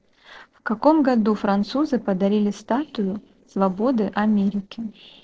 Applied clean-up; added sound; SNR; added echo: neural separator model SepFormer DNS4.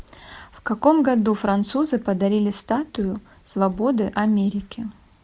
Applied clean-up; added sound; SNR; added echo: none; none; none; none.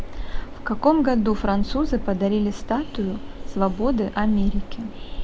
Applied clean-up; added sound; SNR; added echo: none; Train; 4 dB; none.